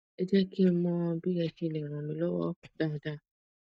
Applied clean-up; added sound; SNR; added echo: neural mask model DeepFilterNet 3.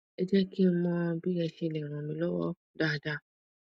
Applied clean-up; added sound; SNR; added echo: none; none; none; none.